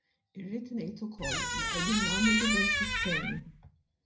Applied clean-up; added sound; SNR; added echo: none; Squeak; -3 dB; reverberation time 0.5 s.